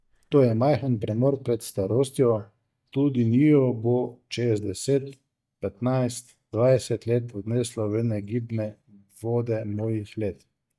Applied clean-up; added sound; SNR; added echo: neural mask model DeepFilterNet 3.